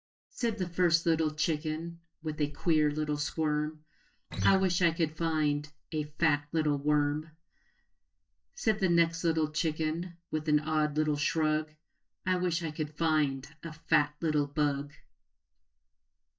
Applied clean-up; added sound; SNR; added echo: neural mask model DeepFilterNet 3.